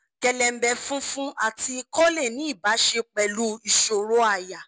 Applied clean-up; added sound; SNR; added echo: none; none; none; none.